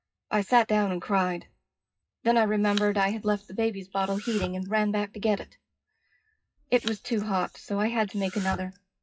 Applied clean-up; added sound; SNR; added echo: classical method WPE with log-MMSE.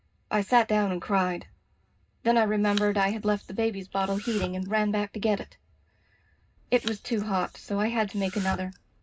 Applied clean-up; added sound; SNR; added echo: none; Domestic sounds, home sounds; 15 dB; reverberation time 0.2 s.